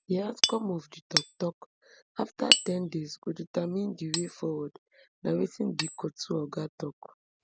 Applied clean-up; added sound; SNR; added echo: none; Hammer; 1 dB; none.